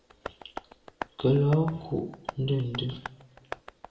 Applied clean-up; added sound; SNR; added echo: none; Tap; 13 dB; reverberation time 0.6 s.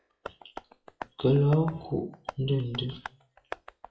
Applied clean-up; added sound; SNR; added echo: classical method WPE with log-MMSE.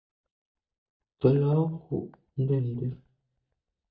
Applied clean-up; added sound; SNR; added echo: neural mask model DeepFilterNet 3.